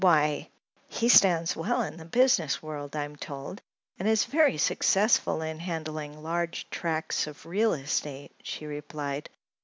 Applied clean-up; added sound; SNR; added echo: none; none; none; none.